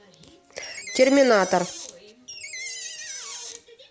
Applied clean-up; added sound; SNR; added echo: none; Door; 12 dB; none.